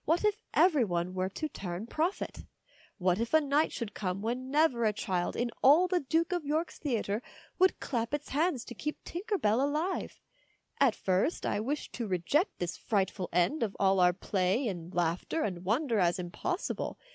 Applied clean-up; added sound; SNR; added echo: none; none; none; none.